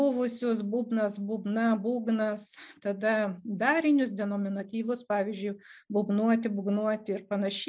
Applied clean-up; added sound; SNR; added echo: none; none; none; none.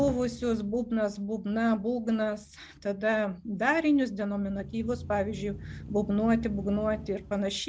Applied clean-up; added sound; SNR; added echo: none; Engine starting / Accelerating, revving, vroom / Motor vehicle (road); 15 dB; none.